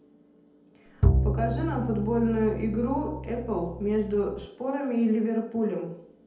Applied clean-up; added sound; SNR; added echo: none; Bowed string instrument; 0 dB; reverberation time 2.0 s.